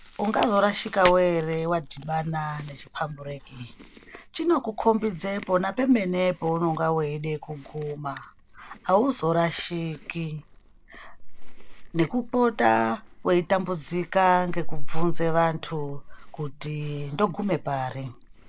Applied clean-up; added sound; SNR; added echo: none; Chewing, mastication; 5 dB; none.